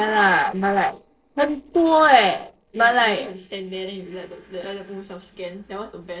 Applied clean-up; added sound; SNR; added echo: neural separator model SepFormer DNS4.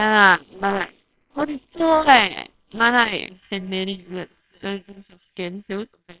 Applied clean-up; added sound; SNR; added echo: neural separator model SepFormer WHAMR!.